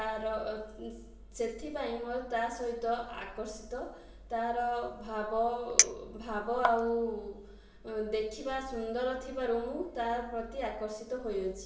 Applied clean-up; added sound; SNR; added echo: none; Chink, clink; -1 dB; reverberation time 0.6 s.